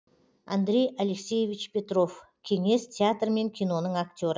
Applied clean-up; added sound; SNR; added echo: none; none; none; none.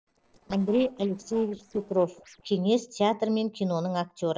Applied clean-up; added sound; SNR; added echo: neural separator model SepFormer DNS4.